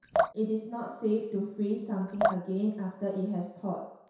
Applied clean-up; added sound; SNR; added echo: none; Drip; 3 dB; reverberation time 0.7 s.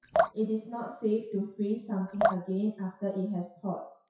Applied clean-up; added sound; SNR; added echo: classical method WPE with log-MMSE.